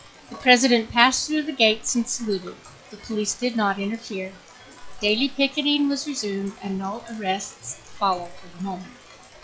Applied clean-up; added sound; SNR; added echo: classical method log-MMSE.